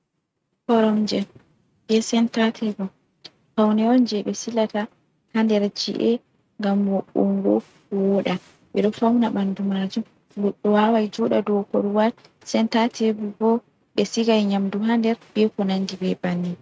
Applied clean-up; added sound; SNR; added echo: neural mask model RNNoise.